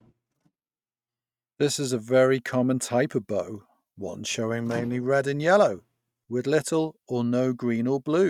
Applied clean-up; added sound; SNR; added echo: neural mask model RNNoise.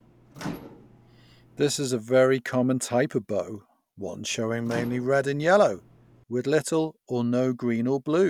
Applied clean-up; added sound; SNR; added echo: none; Microwave oven; 19 dB; none.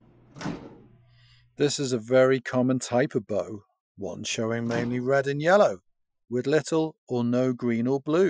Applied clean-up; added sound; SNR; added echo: classical method Wiener filter.